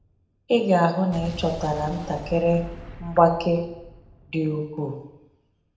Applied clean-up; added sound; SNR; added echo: none; Explosion; 17 dB; reverberation time 0.7 s.